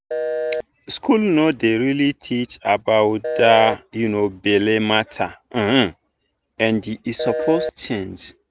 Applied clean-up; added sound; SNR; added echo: none; Telephone; 6 dB; none.